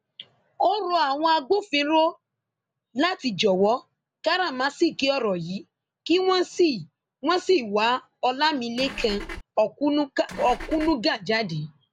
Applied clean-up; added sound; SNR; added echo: none; Engine / Car; 11 dB; none.